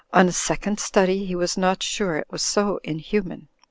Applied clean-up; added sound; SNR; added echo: none; none; none; none.